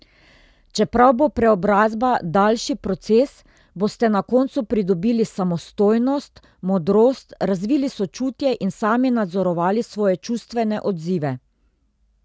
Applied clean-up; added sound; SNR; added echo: none; none; none; none.